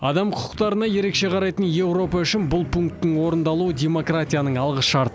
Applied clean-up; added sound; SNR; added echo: none; Cough; 19 dB; none.